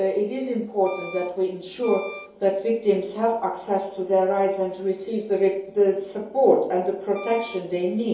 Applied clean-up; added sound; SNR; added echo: none; Wind instrument, woodwind instrument; 17 dB; reverberation time 2.8 s.